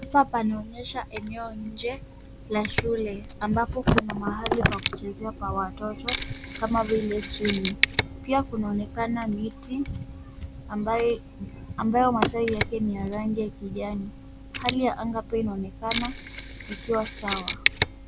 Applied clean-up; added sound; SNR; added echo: none; Mechanisms; 7 dB; none.